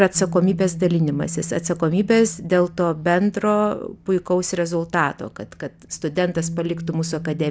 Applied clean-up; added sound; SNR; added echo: none; Bass guitar; 13 dB; none.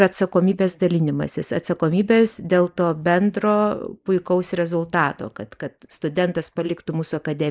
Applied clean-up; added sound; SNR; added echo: neural mask model Resemble Enhance denoiser.